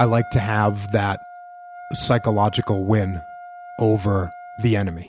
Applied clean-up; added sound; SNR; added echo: none; Wind instrument, woodwind instrument; 16 dB; none.